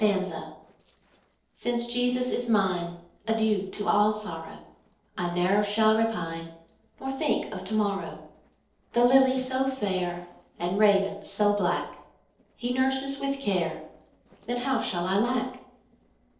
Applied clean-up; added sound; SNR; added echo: neural separator model SepFormer DNS4.